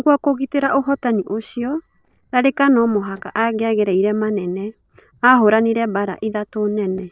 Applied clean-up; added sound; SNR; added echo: neural separator model SepFormer DNS4.